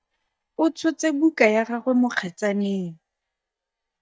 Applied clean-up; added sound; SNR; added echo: neural mask model DeepFilterNet 3.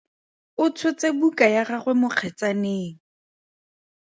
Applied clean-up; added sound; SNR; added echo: none; none; none; none.